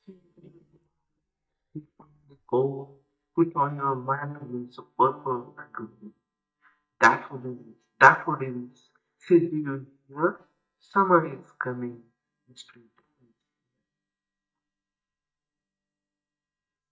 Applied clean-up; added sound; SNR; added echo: neural mask model DeepFilterNet 3.